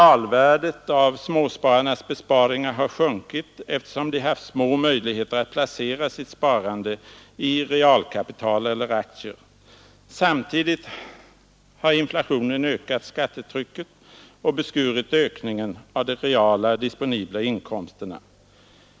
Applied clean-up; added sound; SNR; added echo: none; none; none; none.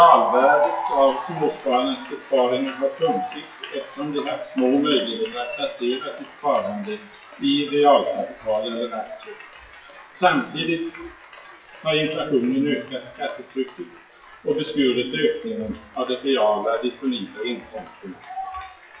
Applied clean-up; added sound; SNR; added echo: classical method WPE with log-MMSE.